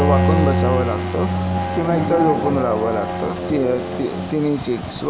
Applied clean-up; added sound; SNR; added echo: none; Bowed string instrument; 0 dB; none.